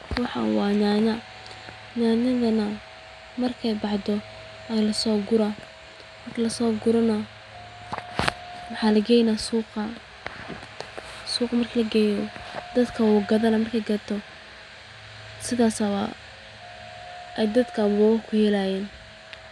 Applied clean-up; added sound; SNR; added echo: none; Wind instrument, woodwind instrument; 19 dB; none.